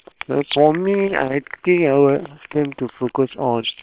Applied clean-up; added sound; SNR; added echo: neural separator model SepFormer WHAM!.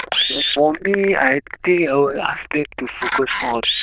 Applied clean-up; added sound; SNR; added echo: neural diffusion model UNIVERSE++.